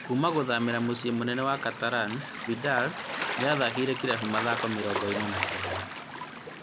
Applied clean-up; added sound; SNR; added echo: none; Gull, seagull / Waves, surf; 6 dB; none.